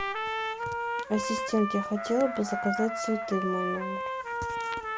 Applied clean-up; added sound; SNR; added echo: none; Trumpet; 2 dB; none.